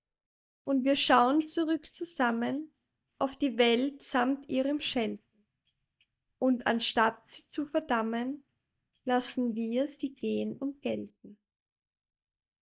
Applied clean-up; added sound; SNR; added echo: neural mask model DeepFilterNet 3.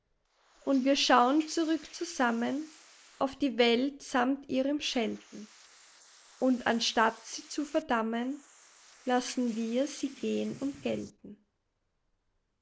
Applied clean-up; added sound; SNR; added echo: neural mask model Resemble Enhance denoiser.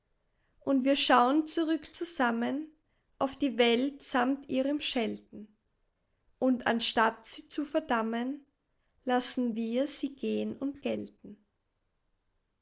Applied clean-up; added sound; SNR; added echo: none; none; none; none.